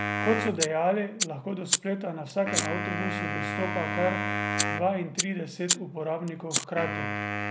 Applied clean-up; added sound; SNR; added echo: none; Fire + Wind instrument, woodwind instrument; 0 dB; none.